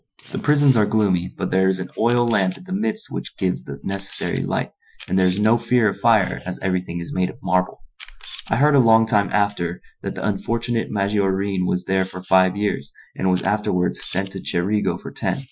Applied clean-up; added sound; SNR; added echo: classical method Wiener filter.